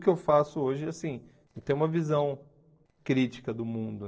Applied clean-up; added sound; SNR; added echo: neural separator model SepFormer DNS4.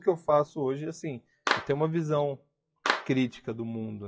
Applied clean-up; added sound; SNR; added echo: classical method WPE with log-MMSE.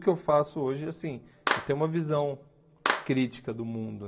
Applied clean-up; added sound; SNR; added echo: none; Clapping; 4 dB; reverberation time 0.3 s.